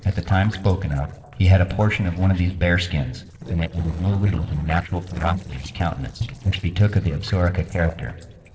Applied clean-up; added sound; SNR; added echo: neural separator model SepFormer DNS4.